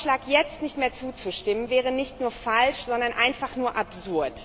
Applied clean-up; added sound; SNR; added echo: none; Mechanical fan; 20 dB; none.